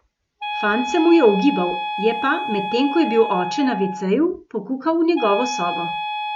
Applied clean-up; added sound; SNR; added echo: none; Wind instrument, woodwind instrument; 7 dB; none.